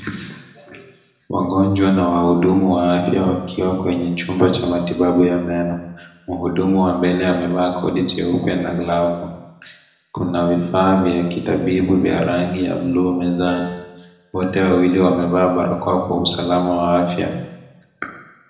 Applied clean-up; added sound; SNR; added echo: none; Piano; 17 dB; reverberation time 0.9 s.